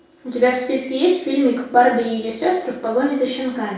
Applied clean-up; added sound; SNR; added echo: none; none; none; reverberation time 0.6 s.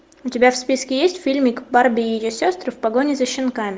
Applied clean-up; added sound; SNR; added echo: none; none; none; none.